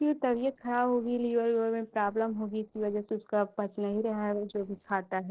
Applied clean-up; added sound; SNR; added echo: neural separator model SepFormer DNS4.